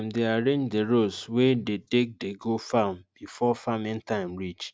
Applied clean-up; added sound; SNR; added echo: none; none; none; none.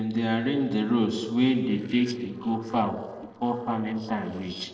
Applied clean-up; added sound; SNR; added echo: neural separator model SepFormer DNS4.